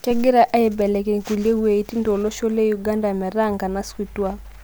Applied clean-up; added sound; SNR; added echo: none; none; none; none.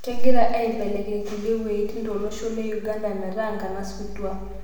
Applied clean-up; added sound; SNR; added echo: none; none; none; reverberation time 1.1 s.